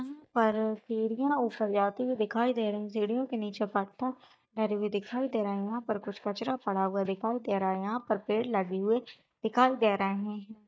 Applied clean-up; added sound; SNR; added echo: neural mask model DeepFilterNet 3.